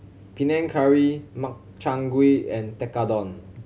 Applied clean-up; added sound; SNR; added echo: none; none; none; none.